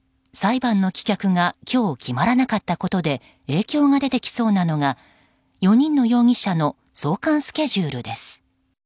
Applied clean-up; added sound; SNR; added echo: none; none; none; none.